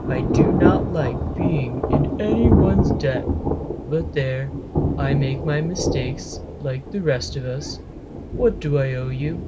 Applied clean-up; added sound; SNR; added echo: none; Thunder / Rain; -2 dB; none.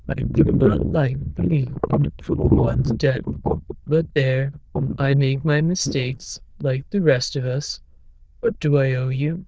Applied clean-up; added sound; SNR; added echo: neural diffusion model UNIVERSE++.